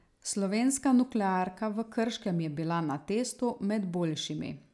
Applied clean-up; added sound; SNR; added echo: none; none; none; none.